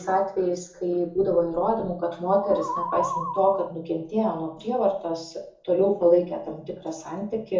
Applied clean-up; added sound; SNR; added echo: none; Musical instrument; 5 dB; reverberation time 0.6 s.